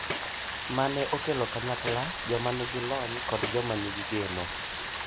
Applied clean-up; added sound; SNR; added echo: none; Tambourine + Rain; 3 dB; none.